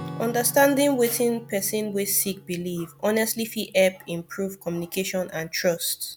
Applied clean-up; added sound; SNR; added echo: none; Acoustic guitar / Strum; 18 dB; none.